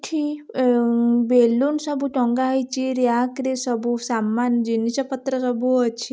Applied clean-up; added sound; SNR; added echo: none; none; none; none.